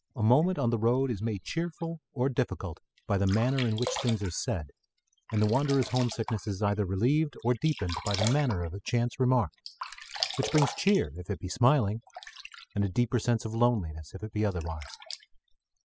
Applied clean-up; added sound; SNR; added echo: classical method spectral subtraction.